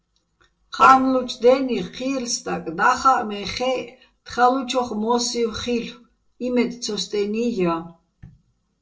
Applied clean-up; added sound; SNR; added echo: neural separator model SepFormer DNS4.